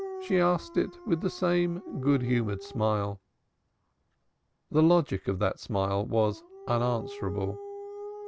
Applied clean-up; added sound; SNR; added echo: none; Dog; 15 dB; none.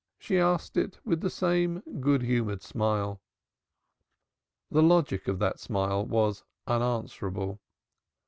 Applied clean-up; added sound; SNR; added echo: none; none; none; none.